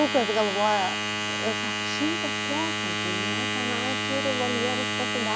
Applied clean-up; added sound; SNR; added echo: none; Domestic sounds, home sounds; -1 dB; none.